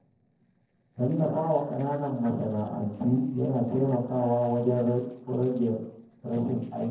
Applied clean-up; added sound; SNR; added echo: neural separator model SepFormer DNS4.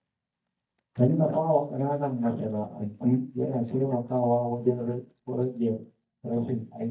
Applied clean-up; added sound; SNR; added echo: neural mask model DeepFilterNet 3.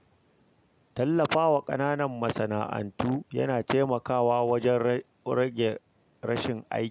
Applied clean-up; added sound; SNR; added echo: none; none; none; none.